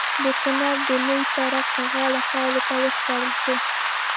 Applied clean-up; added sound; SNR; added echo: none; Rain; -3 dB; none.